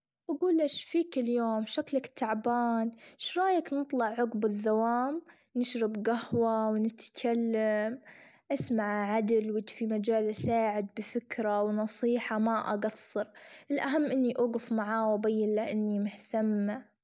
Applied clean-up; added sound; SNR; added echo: none; none; none; none.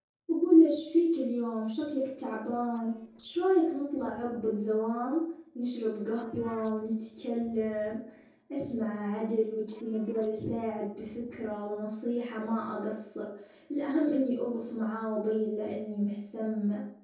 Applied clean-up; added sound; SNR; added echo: neural separator model SepFormer DNS4.